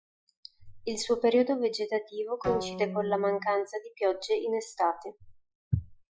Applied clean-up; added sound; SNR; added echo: classical method Wiener filter.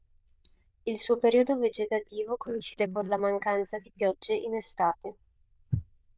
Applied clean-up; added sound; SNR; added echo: neural diffusion model UNIVERSE++.